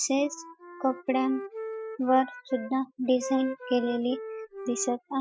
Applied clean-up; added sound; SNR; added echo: classical method spectral subtraction.